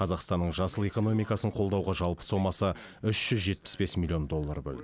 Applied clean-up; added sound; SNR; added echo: none; none; none; none.